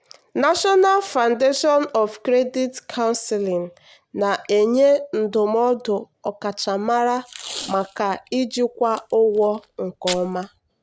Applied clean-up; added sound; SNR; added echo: none; Packing tape, duct tape; 16 dB; none.